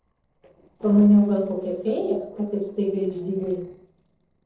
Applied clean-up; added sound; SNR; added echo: neural separator model SepFormer DNS4.